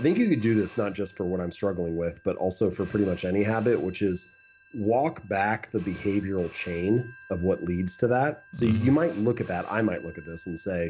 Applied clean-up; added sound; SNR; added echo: none; Telephone; 17 dB; none.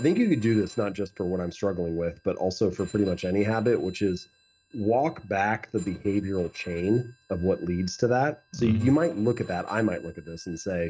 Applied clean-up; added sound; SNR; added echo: neural mask model RNNoise.